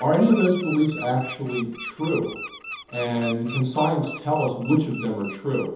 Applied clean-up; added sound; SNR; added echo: none; Bird; 14 dB; reverberation time 1.3 s.